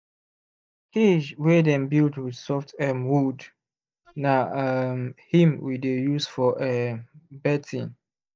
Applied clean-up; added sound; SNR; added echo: neural mask model DeepFilterNet 3.